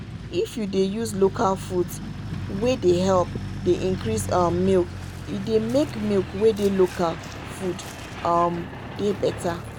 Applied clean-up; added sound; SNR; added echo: none; Truck; 9 dB; none.